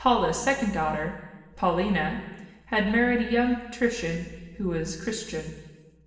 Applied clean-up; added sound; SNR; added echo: none; none; none; reverberation time 1.2 s.